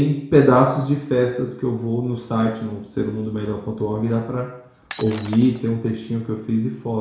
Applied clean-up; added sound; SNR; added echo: none; Shatter; 18 dB; reverberation time 0.7 s.